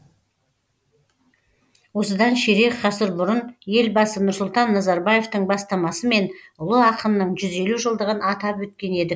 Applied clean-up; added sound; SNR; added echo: none; none; none; none.